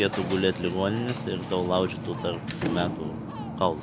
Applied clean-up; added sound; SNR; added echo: none; Ocean + Sliding door / Slam; 5 dB; none.